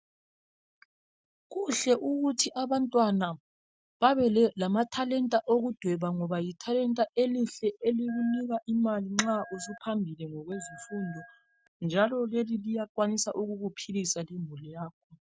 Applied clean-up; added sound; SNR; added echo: neural mask model RNNoise.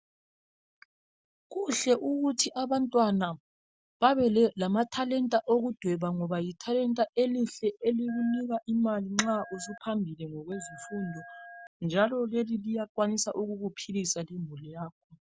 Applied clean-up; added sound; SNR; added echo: none; Telephone; 19 dB; none.